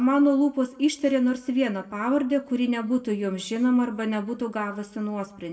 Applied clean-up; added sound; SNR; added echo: none; none; none; reverberation time 0.6 s.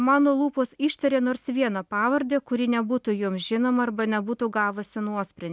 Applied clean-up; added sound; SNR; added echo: none; none; none; none.